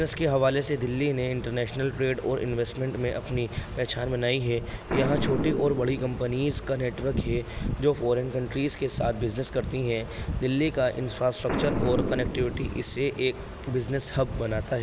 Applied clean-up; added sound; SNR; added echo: none; Boom; 10 dB; none.